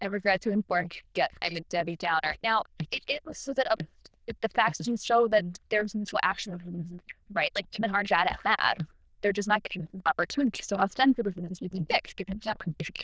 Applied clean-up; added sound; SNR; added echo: neural diffusion model UNIVERSE++.